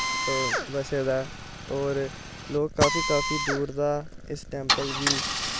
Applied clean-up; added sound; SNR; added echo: none; Idling / Engine starting / Car + Drill; 1 dB; none.